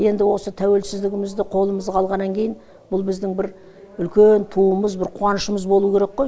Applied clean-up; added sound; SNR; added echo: none; none; none; none.